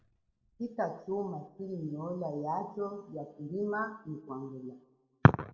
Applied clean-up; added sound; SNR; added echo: none; none; none; reverberation time 1.0 s.